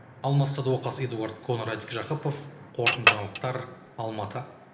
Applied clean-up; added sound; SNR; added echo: none; Chink, clink; -4 dB; reverberation time 1.1 s.